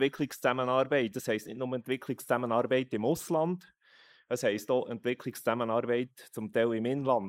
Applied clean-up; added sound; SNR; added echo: neural mask model Resemble Enhance denoiser.